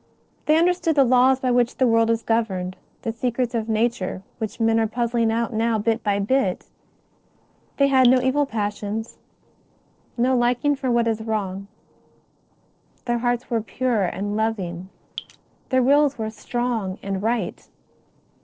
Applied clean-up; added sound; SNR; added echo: neural separator model SepFormer DNS4.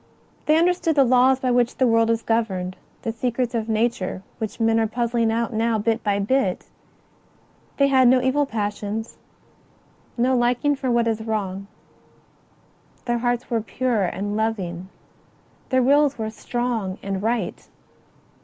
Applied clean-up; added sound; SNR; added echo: none; none; none; none.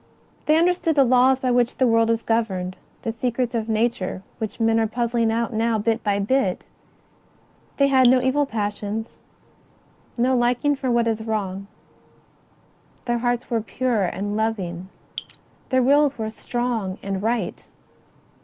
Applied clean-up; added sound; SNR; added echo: none; Drip; 14 dB; none.